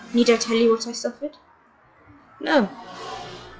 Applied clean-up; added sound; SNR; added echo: classical method log-MMSE.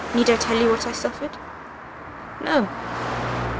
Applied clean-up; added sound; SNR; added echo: none; Car passing by; 5 dB; none.